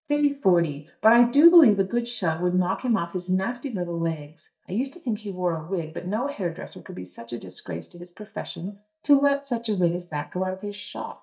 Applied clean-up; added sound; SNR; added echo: neural mask model DeepFilterNet 3.